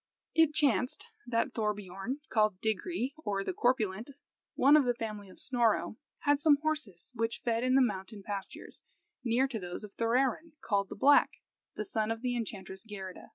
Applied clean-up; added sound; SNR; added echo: none; none; none; none.